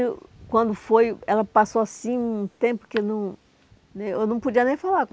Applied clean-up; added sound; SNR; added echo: none; none; none; none.